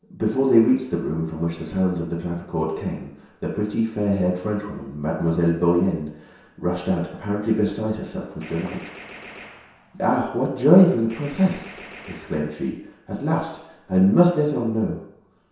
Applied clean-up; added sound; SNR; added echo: none; Gunshot, gunfire; 19 dB; reverberation time 0.7 s.